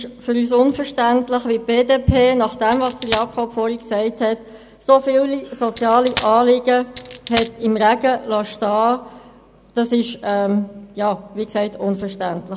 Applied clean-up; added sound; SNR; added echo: none; Coin (dropping); 11 dB; none.